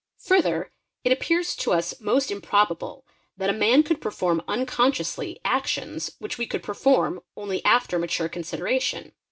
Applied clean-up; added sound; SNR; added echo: none; none; none; none.